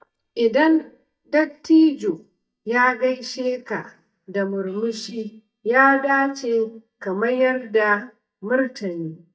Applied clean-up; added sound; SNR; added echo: neural mask model DeepFilterNet 3.